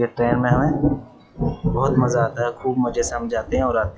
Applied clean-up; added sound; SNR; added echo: classical method log-MMSE.